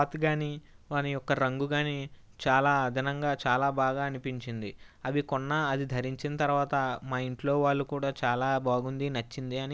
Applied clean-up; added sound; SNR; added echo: none; none; none; none.